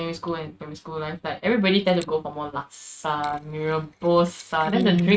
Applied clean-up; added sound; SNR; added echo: neural mask model RNNoise.